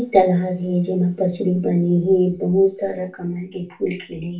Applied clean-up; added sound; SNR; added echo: none; none; none; reverberation time 0.2 s.